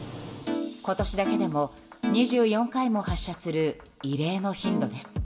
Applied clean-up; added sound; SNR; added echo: none; none; none; reverberation time 0.9 s.